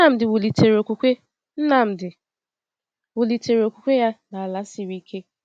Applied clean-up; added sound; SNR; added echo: none; none; none; none.